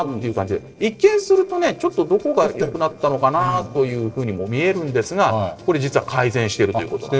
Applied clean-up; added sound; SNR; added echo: neural separator model SepFormer DNS4.